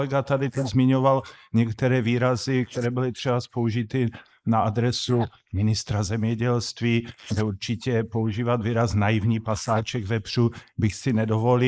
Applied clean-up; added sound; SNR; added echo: neural mask model Resemble Enhance denoiser.